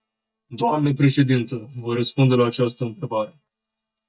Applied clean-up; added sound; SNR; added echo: neural mask model DeepFilterNet 3.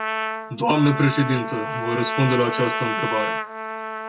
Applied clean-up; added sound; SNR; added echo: none; Trumpet; 4 dB; none.